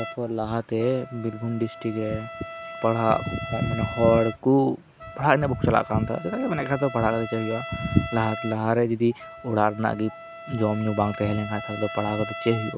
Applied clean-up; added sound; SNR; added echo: none; Trumpet; 13 dB; none.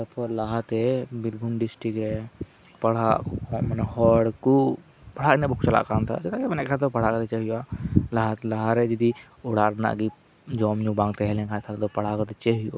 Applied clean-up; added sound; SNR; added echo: none; none; none; none.